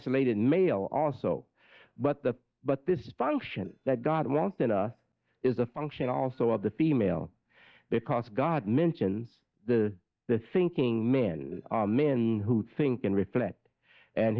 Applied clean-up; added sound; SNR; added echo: neural mask model DeepFilterNet 3.